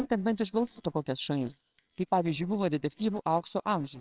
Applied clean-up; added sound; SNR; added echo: neural separator model SepFormer WHAMR!.